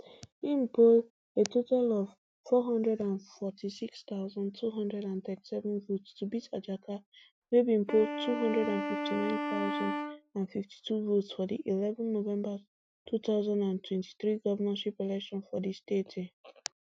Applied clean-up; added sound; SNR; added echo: neural mask model RNNoise.